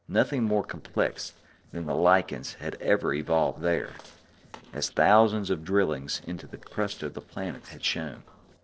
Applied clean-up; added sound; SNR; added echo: neural separator model SepFormer DNS4.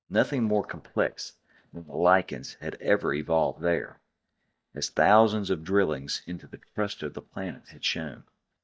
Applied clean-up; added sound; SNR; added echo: neural mask model DeepFilterNet 3.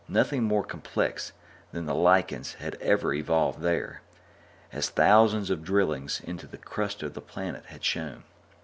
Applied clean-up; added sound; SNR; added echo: none; none; none; none.